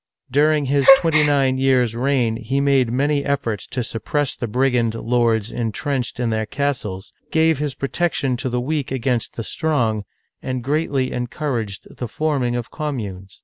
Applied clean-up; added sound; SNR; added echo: none; Gasp; 2 dB; none.